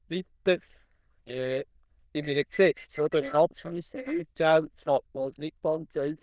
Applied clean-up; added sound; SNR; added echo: neural diffusion model UNIVERSE++.